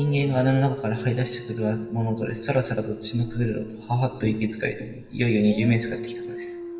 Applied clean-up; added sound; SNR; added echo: none; Dog; 13 dB; reverberation time 0.9 s.